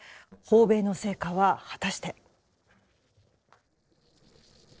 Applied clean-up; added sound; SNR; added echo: neural separator model SepFormer DNS4.